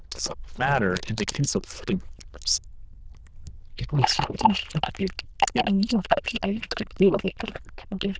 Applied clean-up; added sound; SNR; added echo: neural diffusion model UNIVERSE++.